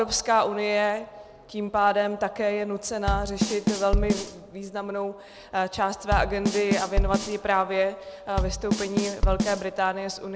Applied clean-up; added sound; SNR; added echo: none; Bass drum / Snare drum / Drum kit; 1 dB; none.